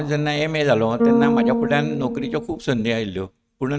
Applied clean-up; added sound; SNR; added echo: neural mask model RNNoise.